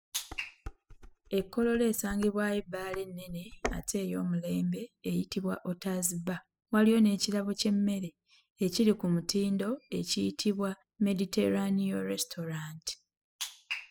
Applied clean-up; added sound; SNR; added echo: classical method spectral subtraction.